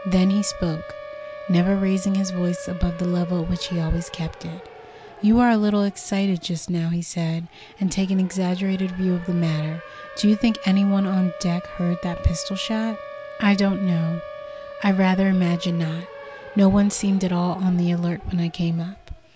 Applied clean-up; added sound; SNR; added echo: none; Siren; 15 dB; none.